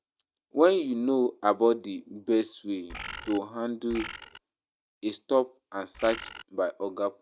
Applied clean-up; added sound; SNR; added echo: neural mask model RNNoise.